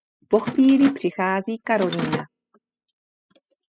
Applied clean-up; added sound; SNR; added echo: classical method spectral subtraction.